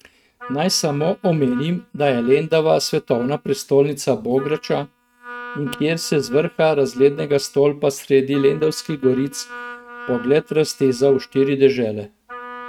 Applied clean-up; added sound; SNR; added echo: neural mask model RNNoise.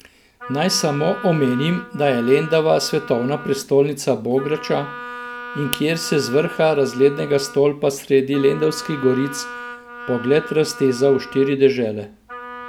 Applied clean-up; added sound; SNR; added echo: none; Wind instrument, woodwind instrument; 15 dB; none.